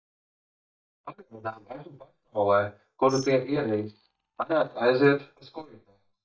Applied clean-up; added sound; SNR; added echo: neural mask model DeepFilterNet 3.